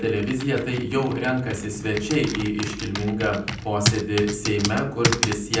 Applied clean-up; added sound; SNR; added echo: none; Computer keyboard; 5 dB; reverberation time 0.6 s.